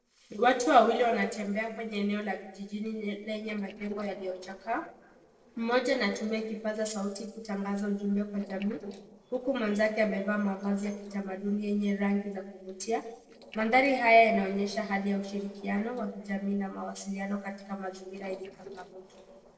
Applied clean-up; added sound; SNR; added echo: neural separator model SepFormer DNS4.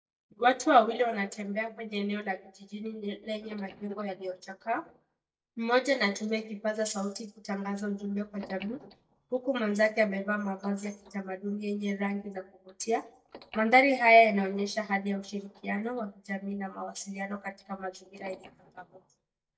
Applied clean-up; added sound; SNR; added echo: neural mask model DeepFilterNet 3.